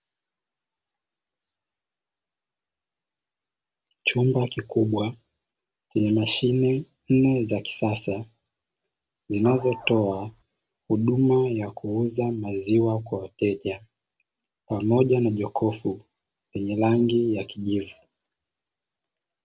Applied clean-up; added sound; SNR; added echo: none; Printer / Engine; 15 dB; none.